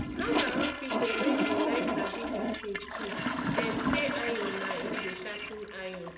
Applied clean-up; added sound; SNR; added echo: none; Toilet flush; -5 dB; reverberation time 0.8 s.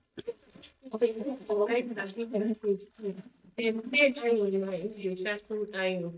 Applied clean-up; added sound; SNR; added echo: neural mask model DeepFilterNet 3.